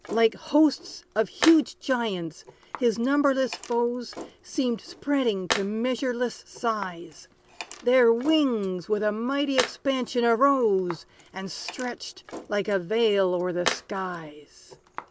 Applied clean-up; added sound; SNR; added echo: none; Tools; 13 dB; none.